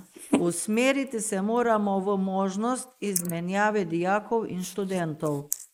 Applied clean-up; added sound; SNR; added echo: neural mask model Resemble Enhance denoiser.